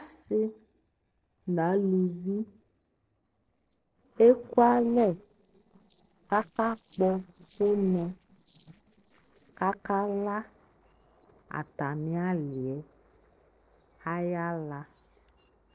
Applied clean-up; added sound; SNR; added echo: neural separator model SepFormer DNS4.